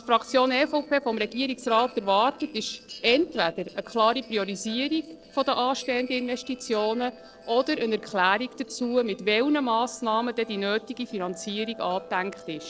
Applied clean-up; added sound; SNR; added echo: neural separator model SepFormer DNS4.